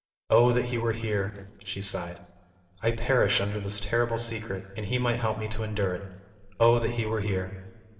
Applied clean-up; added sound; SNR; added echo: neural separator model SepFormer DNS4.